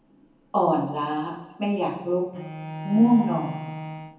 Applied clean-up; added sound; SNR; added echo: none; Bowed string instrument; 13 dB; reverberation time 0.8 s.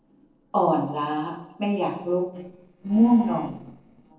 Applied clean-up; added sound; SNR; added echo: neural separator model SepFormer DNS4.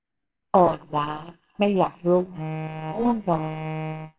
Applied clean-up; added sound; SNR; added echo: neural separator model SepFormer WHAMR!.